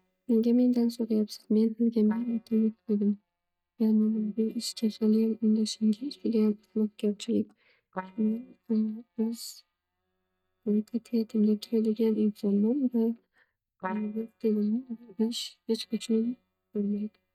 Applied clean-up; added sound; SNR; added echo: neural mask model DeepFilterNet 3.